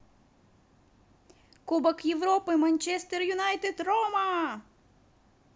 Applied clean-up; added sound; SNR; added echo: none; none; none; none.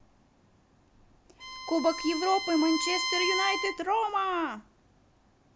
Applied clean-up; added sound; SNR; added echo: none; Bowed string instrument; 4 dB; none.